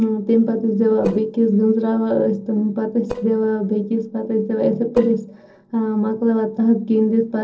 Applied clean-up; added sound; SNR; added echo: neural separator model SepFormer DNS4.